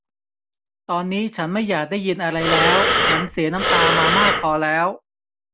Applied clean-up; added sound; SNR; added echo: none; Breathing; -4 dB; none.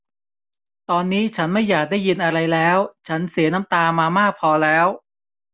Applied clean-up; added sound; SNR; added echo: none; none; none; none.